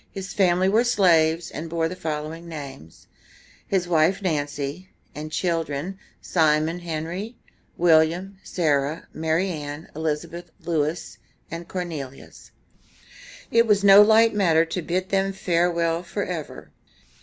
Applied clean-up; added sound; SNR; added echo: none; none; none; none.